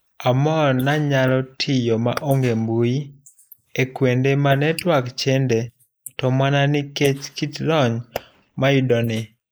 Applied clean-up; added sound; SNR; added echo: neural mask model Resemble Enhance denoiser.